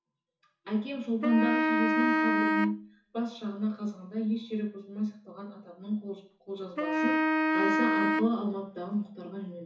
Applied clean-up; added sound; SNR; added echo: none; Wind instrument, woodwind instrument; -4 dB; reverberation time 0.7 s.